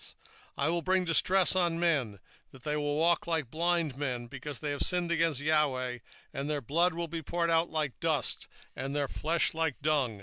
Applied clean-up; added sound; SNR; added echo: none; none; none; none.